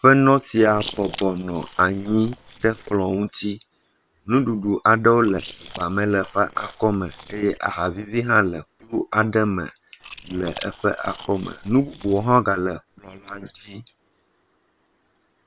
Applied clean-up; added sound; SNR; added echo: neural separator model SepFormer WHAM!.